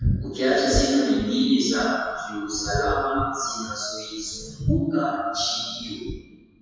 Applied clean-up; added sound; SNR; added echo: classical method WPE with log-MMSE.